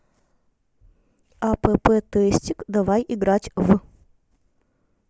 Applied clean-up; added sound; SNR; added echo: none; none; none; none.